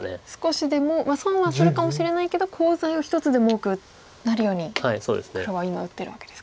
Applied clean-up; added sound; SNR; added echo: none; none; none; none.